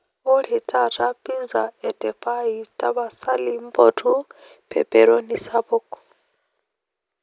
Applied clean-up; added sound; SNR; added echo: none; none; none; none.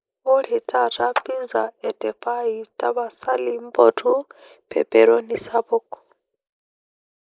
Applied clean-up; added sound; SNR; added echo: neural mask model Resemble Enhance denoiser.